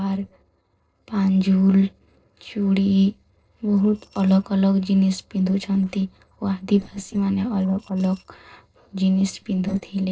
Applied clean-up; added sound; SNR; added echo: neural separator model SepFormer DNS4.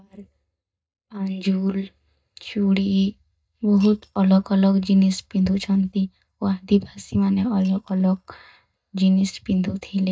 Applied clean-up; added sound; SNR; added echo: neural mask model DeepFilterNet 3.